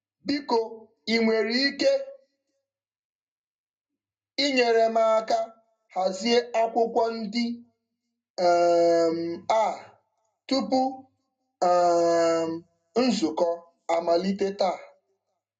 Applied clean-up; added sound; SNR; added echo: none; none; none; reverberation time 0.2 s.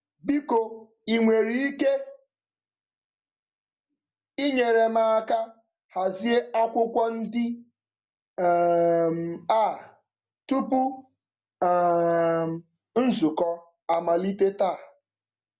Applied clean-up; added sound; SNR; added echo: none; none; none; none.